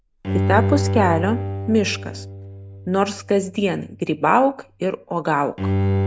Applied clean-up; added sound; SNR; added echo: none; Bowed string instrument; 3 dB; none.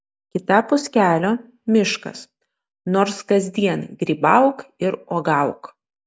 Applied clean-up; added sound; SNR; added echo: none; none; none; none.